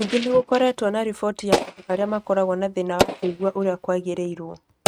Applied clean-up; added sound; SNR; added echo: neural mask model RNNoise.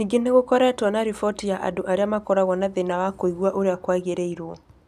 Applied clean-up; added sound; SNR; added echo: none; none; none; none.